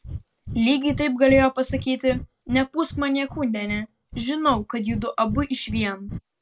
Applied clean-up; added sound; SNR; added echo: none; Breathing; 12 dB; none.